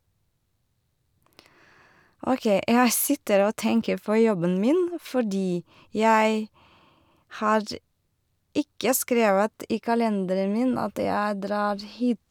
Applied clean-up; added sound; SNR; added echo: none; none; none; none.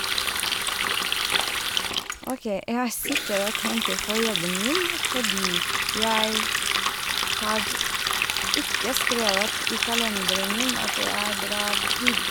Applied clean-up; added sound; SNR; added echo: none; Water tap, faucet; -5 dB; none.